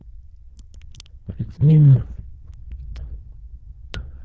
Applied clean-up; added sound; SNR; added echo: neural diffusion model UNIVERSE++.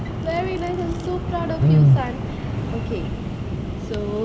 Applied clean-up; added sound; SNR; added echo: none; Drawer open or close + Truck; 16 dB; none.